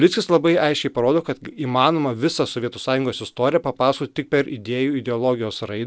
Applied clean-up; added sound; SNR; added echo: none; none; none; none.